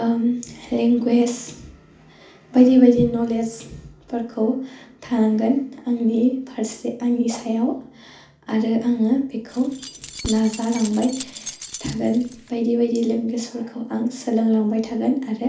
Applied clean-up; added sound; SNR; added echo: none; Keys jangling; 14 dB; reverberation time 0.4 s.